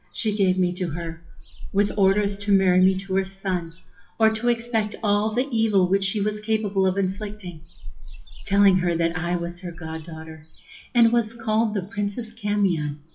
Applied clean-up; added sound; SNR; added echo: classical method WPE with log-MMSE.